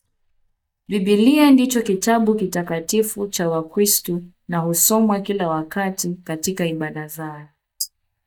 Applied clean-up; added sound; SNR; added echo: neural mask model DeepFilterNet 3.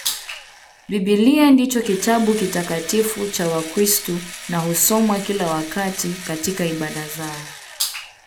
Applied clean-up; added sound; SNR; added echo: none; Engine / Drill; 15 dB; none.